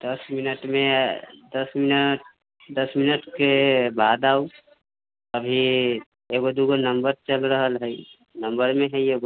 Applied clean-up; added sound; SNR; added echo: none; none; none; none.